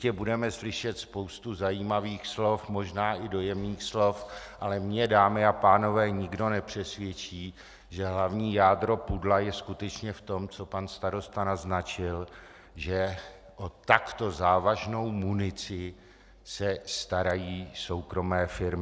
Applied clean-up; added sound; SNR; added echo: none; none; none; none.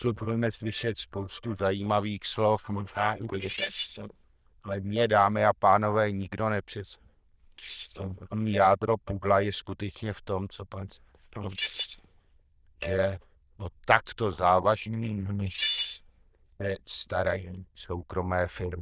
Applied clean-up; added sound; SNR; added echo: neural diffusion model UNIVERSE++.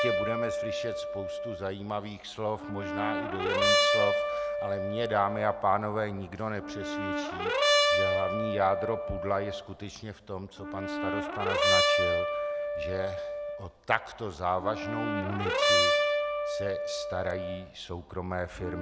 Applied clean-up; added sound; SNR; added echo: none; Brass instrument; -4 dB; none.